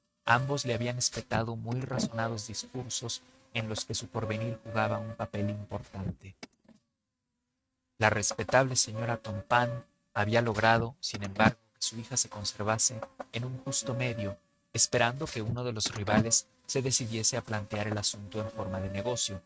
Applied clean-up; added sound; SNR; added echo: neural mask model RNNoise.